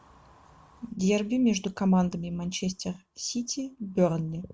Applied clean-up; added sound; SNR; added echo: none; none; none; none.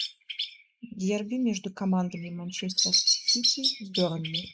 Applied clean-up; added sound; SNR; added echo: neural mask model Resemble Enhance denoiser.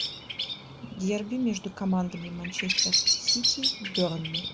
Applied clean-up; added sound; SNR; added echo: none; Bird vocalization, bird call, bird song; -2 dB; none.